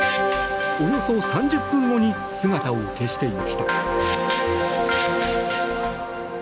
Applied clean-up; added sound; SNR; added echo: none; none; none; none.